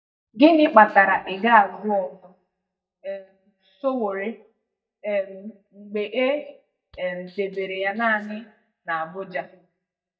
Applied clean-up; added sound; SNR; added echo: neural mask model DeepFilterNet 3.